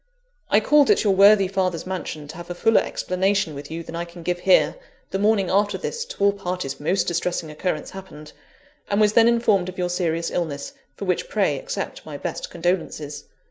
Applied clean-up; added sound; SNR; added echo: none; none; none; none.